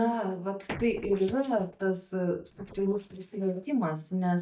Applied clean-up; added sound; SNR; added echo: neural mask model DeepFilterNet 3.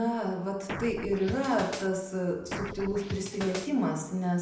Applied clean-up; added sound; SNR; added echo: none; Scratching (performance technique); 7 dB; reverberation time 0.8 s.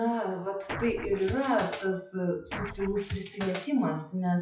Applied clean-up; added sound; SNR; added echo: classical method WPE with log-MMSE.